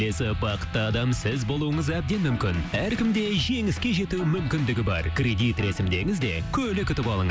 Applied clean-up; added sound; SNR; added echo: none; Organ; 18 dB; none.